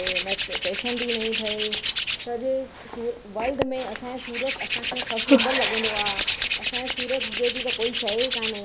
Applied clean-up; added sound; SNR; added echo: none; Hands; -2 dB; none.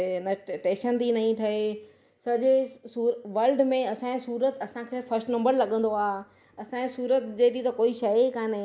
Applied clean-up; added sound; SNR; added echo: none; none; none; none.